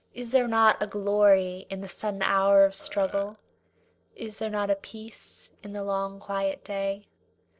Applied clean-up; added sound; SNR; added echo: neural separator model SepFormer DNS4.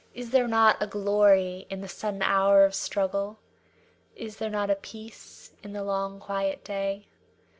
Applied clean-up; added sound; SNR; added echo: none; none; none; none.